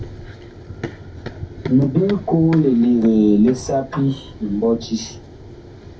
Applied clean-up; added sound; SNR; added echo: none; Run; 15 dB; reverberation time 0.3 s.